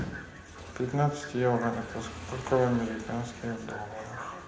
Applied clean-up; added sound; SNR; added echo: none; Motorcycle / Engine; 16 dB; reverberation time 0.8 s.